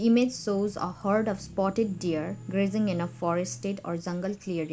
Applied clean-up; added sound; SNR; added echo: none; none; none; none.